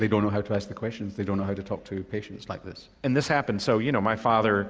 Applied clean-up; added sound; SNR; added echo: none; none; none; none.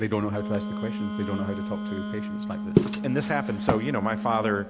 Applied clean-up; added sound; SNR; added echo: none; Walk, footsteps + Wind instrument, woodwind instrument; 0 dB; none.